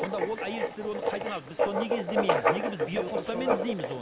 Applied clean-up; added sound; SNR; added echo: none; Writing; -5 dB; none.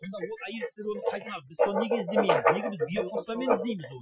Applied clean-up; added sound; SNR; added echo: classical method Wiener filter.